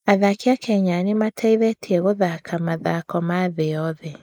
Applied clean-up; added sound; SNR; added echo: neural mask model Resemble Enhance denoiser.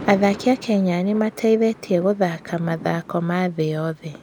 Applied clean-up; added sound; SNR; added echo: none; Thunder; 18 dB; none.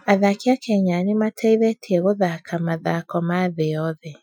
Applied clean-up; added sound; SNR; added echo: classical method Wiener filter.